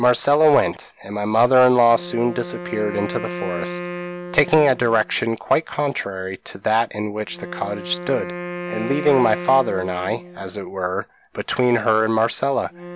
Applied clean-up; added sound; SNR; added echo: none; Wind instrument, woodwind instrument; 13 dB; none.